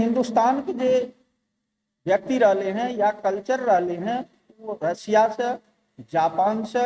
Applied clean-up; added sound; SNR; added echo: neural mask model RNNoise.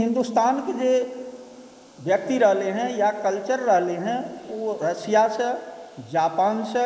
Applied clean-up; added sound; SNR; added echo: neural mask model Resemble Enhance denoiser.